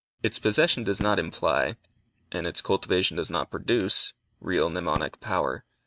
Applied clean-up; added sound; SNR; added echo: neural mask model RNNoise.